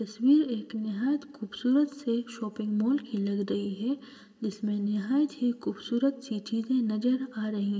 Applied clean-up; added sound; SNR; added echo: none; none; none; reverberation time 1.6 s.